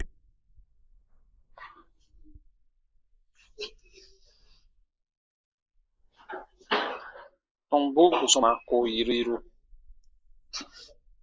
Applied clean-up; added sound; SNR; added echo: neural mask model Resemble Enhance denoiser.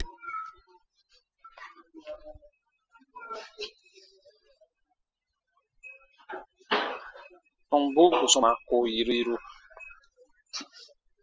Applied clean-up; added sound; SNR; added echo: classical method spectral subtraction.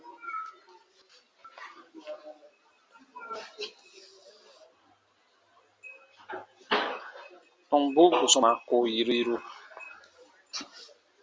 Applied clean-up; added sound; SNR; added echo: none; none; none; none.